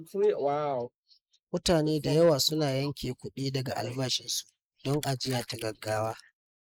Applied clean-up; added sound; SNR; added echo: neural mask model Resemble Enhance denoiser.